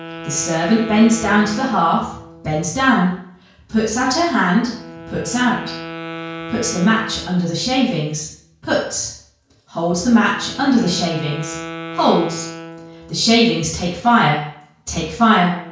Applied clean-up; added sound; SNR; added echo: none; Wind instrument, woodwind instrument; 15 dB; reverberation time 0.5 s.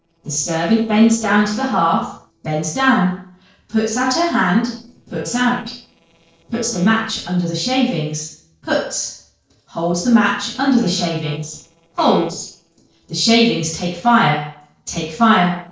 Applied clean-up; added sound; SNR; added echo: neural separator model SepFormer DNS4.